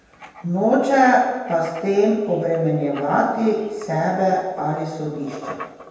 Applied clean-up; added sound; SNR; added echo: none; Writing; 20 dB; reverberation time 1.1 s.